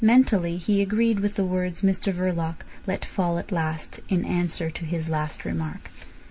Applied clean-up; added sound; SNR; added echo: none; none; none; none.